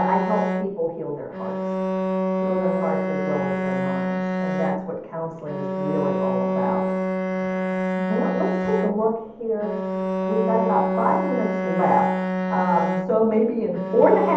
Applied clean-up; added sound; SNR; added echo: none; Bowed string instrument; 0 dB; reverberation time 0.8 s.